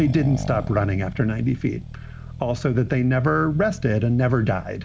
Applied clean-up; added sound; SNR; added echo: none; Accelerating, revving, vroom; 12 dB; none.